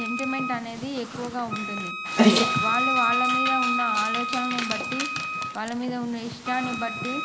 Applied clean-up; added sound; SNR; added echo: none; Dog + Wind instrument, woodwind instrument; -4 dB; none.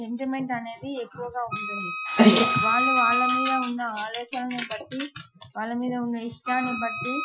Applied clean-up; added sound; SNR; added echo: classical method Wiener filter.